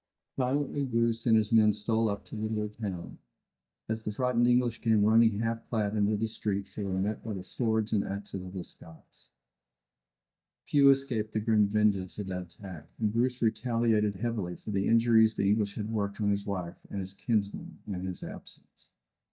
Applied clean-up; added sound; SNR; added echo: neural mask model DeepFilterNet 3.